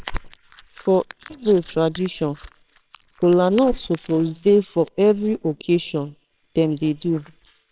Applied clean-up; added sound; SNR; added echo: neural separator model SepFormer WHAMR!.